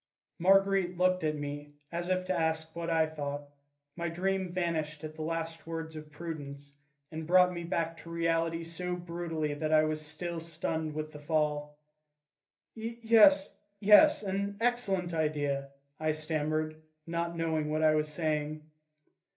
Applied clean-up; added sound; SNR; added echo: none; none; none; reverberation time 0.3 s.